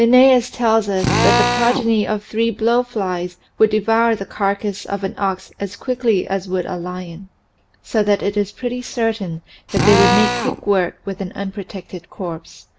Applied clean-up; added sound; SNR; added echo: none; Drill; 0 dB; none.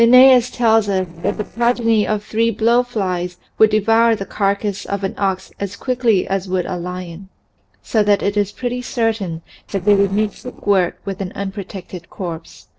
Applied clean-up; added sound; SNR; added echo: neural separator model SepFormer DNS4.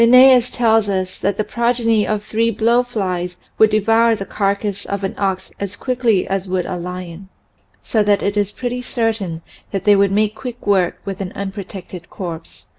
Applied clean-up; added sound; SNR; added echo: none; none; none; none.